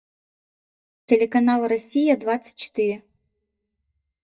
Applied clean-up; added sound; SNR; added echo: neural mask model DeepFilterNet 3.